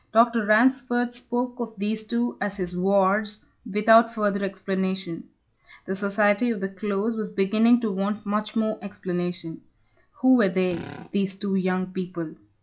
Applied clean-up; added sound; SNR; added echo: classical method log-MMSE.